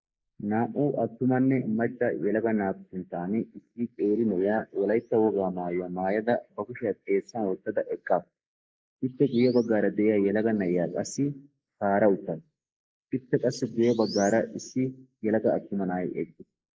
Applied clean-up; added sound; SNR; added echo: neural mask model Resemble Enhance denoiser.